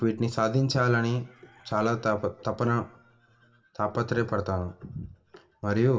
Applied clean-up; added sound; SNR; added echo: none; none; none; reverberation time 0.7 s.